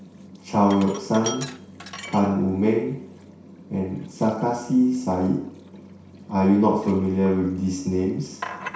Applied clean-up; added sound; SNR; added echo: none; Sink (filling or washing); 18 dB; reverberation time 0.6 s.